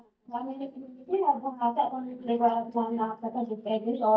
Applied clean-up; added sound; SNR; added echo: neural mask model DeepFilterNet 3.